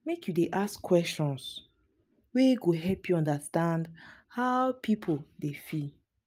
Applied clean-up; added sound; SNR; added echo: none; none; none; none.